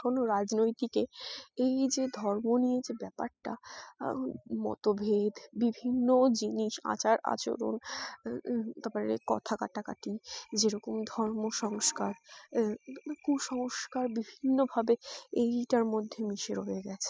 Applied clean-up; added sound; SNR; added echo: classical method spectral subtraction.